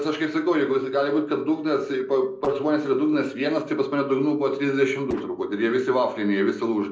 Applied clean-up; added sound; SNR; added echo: neural separator model SepFormer DNS4.